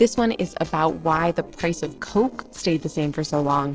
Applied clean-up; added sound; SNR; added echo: neural separator model SepFormer DNS4.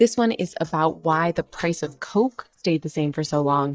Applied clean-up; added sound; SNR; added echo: neural mask model DeepFilterNet 3.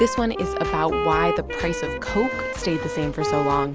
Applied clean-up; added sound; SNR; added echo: none; Wind instrument, woodwind instrument; 3 dB; none.